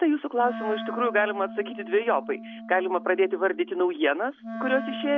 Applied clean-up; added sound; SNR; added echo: none; Wind instrument, woodwind instrument; 12 dB; none.